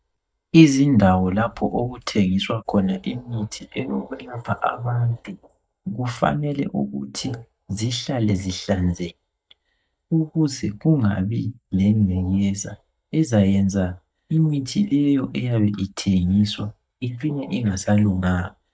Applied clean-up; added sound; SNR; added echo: neural mask model DeepFilterNet 3.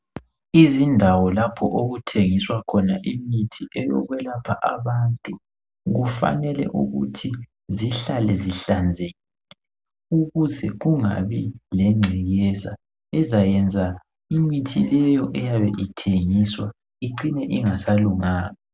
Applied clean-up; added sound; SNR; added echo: none; none; none; none.